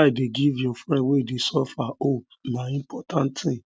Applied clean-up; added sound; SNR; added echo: none; none; none; none.